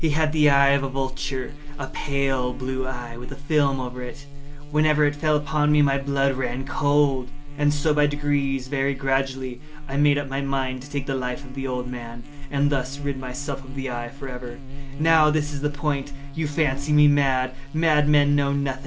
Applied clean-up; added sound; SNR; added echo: none; Buzz; 5 dB; none.